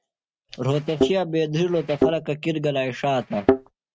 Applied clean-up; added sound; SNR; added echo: neural mask model RNNoise.